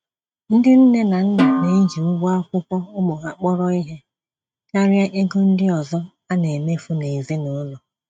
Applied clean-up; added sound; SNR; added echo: neural mask model RNNoise.